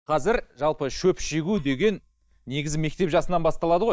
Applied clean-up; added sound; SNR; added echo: neural mask model DeepFilterNet 3.